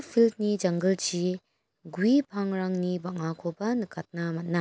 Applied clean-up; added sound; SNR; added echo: none; none; none; none.